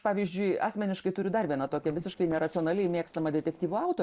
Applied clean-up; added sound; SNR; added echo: neural separator model SepFormer DNS4.